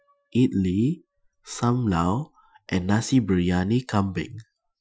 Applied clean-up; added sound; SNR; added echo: classical method Wiener filter.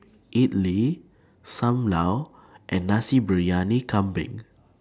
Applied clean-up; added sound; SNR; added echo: none; none; none; none.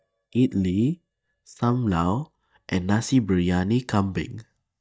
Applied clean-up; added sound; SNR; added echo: neural mask model DeepFilterNet 3.